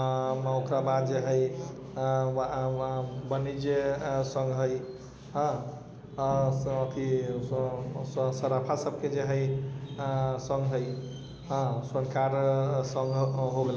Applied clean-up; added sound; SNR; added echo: none; none; none; none.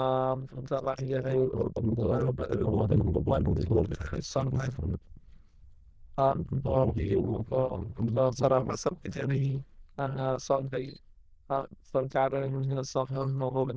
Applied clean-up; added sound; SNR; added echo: neural diffusion model UNIVERSE++.